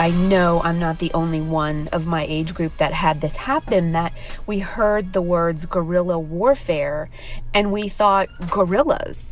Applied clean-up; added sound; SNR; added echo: none; Buzz; 11 dB; none.